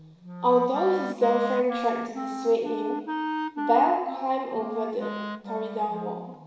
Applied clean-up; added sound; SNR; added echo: none; Wind instrument, woodwind instrument; 7 dB; reverberation time 1.0 s.